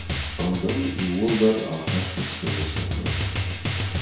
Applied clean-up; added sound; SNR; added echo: none; Drum; 1 dB; reverberation time 0.7 s.